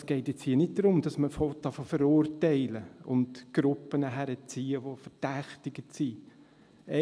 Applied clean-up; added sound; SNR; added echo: none; none; none; none.